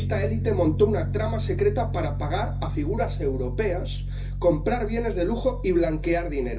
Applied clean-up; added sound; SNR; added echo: none; Piano; 2 dB; reverberation time 0.4 s.